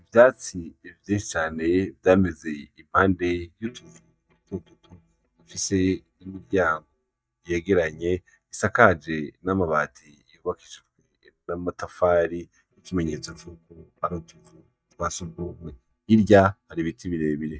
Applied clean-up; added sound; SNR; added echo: neural mask model DeepFilterNet 3.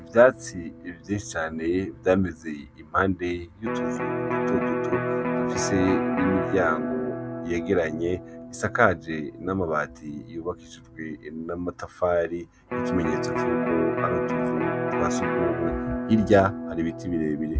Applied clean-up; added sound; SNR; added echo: none; Electric guitar; 3 dB; none.